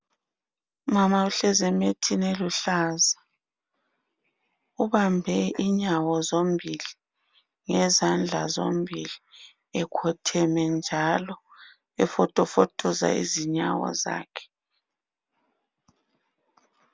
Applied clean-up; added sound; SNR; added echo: none; none; none; none.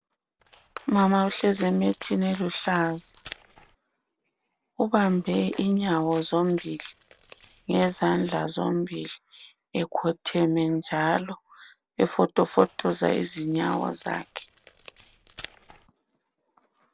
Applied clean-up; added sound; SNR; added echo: neural separator model SepFormer DNS4.